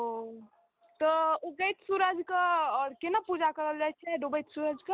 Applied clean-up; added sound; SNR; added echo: none; none; none; none.